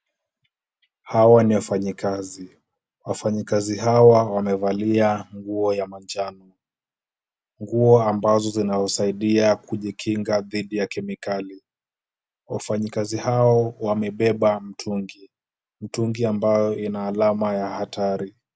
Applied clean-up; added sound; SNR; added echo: none; none; none; none.